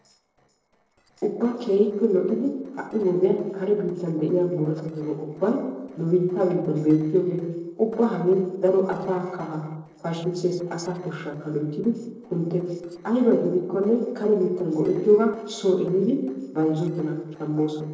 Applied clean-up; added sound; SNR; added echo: neural separator model SepFormer DNS4.